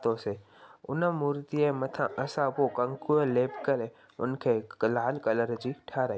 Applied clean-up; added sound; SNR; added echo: none; none; none; none.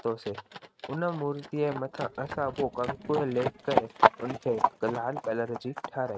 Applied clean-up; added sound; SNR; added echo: neural mask model RNNoise.